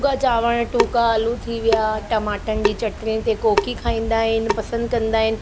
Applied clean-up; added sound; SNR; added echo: none; Drip / Sink (filling or washing) / Water tap, faucet; 6 dB; none.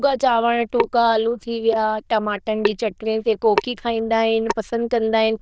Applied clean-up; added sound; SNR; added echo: neural diffusion model UNIVERSE++.